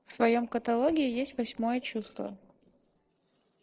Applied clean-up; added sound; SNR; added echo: neural separator model SepFormer DNS4.